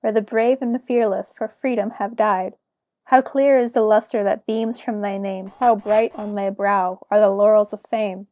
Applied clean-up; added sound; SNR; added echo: neural separator model SepFormer DNS4.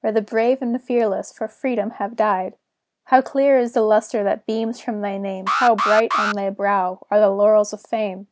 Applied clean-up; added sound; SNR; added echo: none; Alarm; 4 dB; none.